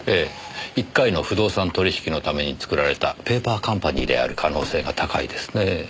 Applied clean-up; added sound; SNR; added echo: none; Car; 11 dB; none.